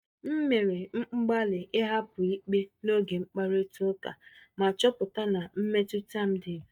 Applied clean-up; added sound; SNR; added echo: neural mask model DeepFilterNet 3.